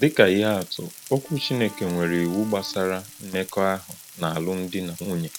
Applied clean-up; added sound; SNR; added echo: none; Bowed string instrument + Frying (food); 18 dB; none.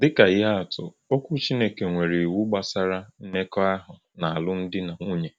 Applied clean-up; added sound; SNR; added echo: none; none; none; none.